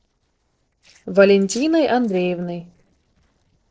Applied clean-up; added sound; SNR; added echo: neural separator model SepFormer DNS4.